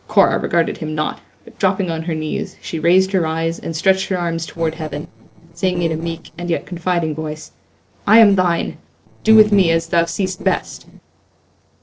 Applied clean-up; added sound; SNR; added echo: neural separator model SepFormer DNS4.